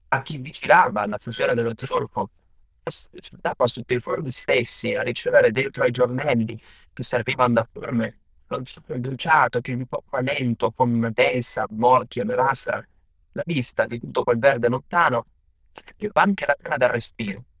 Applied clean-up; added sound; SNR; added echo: neural diffusion model UNIVERSE++.